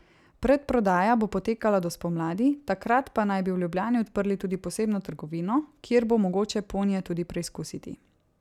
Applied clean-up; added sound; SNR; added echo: none; none; none; none.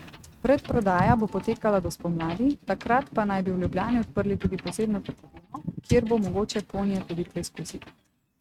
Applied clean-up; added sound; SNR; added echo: neural mask model RNNoise.